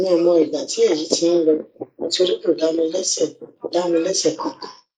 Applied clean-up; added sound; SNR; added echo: neural mask model Resemble Enhance denoiser.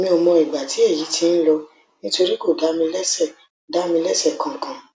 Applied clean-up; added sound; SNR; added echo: none; none; none; none.